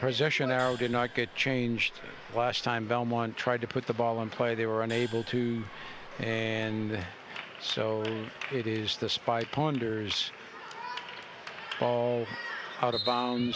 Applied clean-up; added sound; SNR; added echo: none; Gong; 17 dB; none.